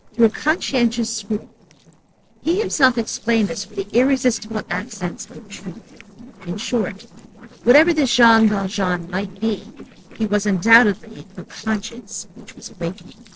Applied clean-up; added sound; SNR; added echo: neural separator model SepFormer DNS4.